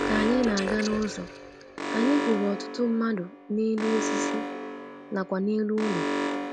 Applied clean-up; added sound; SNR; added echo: none; Alarm; 3 dB; none.